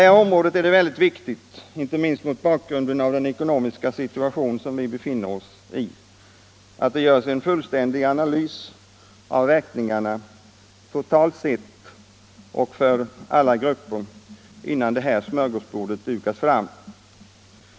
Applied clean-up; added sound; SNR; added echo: none; none; none; none.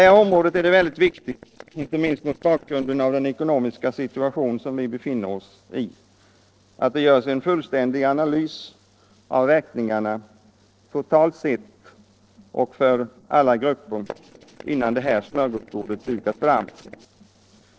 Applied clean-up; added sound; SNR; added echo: neural separator model SepFormer DNS4.